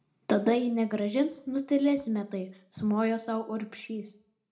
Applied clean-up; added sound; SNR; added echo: none; none; none; reverberation time 0.3 s.